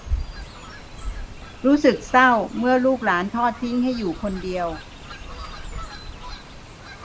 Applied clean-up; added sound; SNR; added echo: none; Fowl; 11 dB; none.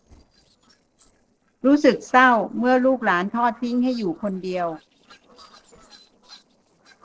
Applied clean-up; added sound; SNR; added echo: neural separator model SepFormer DNS4.